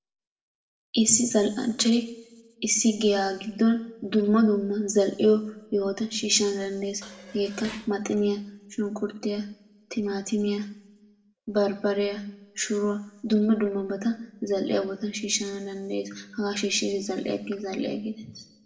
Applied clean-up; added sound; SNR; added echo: none; Dishes, pots, and pans; 18 dB; reverberation time 0.7 s.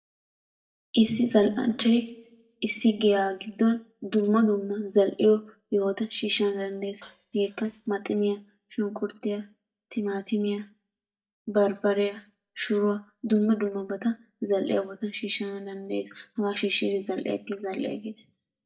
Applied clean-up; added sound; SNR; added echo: neural mask model DeepFilterNet 3.